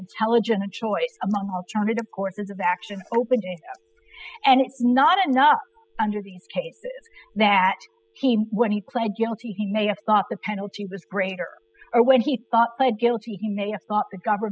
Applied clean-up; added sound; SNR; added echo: classical method spectral subtraction.